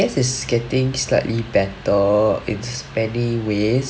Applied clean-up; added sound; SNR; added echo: none; none; none; none.